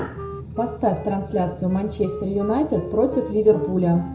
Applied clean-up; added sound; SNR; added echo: none; Wind instrument, woodwind instrument; 16 dB; reverberation time 0.4 s.